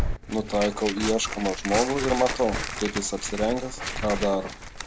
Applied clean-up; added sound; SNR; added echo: none; Tearing; 5 dB; none.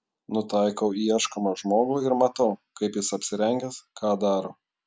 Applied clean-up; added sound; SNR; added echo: none; none; none; none.